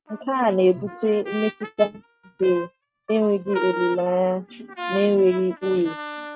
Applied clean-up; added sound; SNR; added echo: neural mask model RNNoise.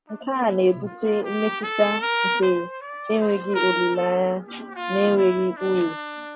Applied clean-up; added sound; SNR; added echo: none; Trumpet; 7 dB; none.